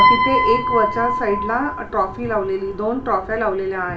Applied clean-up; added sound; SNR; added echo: none; Piano; 0 dB; reverberation time 0.3 s.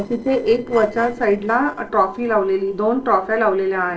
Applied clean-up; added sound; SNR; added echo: neural separator model SepFormer DNS4.